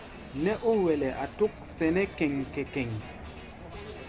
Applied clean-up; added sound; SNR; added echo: none; Crowd; 12 dB; none.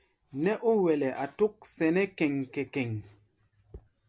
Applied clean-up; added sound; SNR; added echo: none; none; none; none.